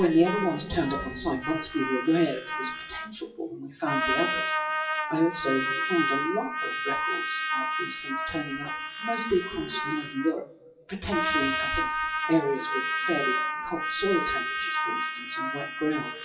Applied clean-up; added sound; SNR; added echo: classical method WPE with log-MMSE.